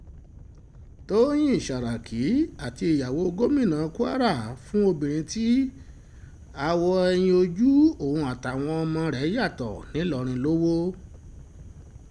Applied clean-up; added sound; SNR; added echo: none; Animal; 19 dB; none.